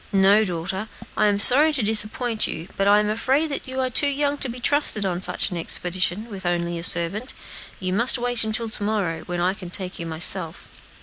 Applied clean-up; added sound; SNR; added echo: none; none; none; none.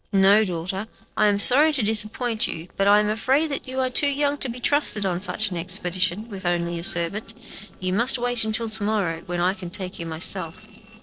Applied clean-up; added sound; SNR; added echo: neural separator model SepFormer DNS4.